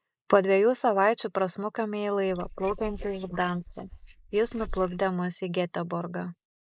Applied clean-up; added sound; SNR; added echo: neural mask model Resemble Enhance denoiser.